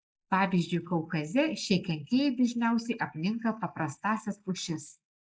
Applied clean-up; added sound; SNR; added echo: neural mask model Resemble Enhance denoiser.